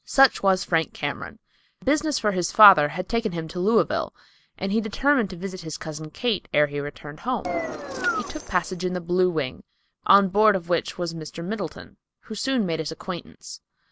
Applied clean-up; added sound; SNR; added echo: none; Engine; 5 dB; none.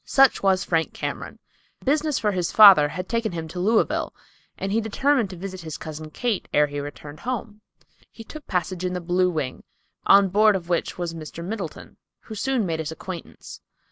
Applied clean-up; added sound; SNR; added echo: none; none; none; none.